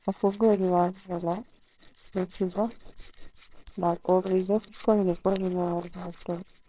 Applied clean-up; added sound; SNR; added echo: neural separator model SepFormer WHAMR!.